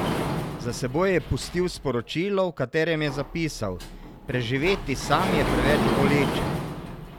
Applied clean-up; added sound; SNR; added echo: none; Sliding door; 3 dB; none.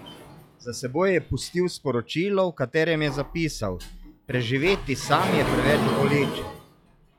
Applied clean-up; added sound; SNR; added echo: classical method log-MMSE.